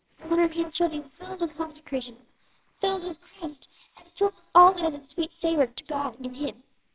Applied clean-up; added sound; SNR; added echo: neural separator model SepFormer WHAMR!.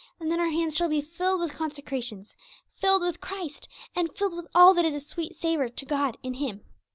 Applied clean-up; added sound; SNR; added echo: none; none; none; none.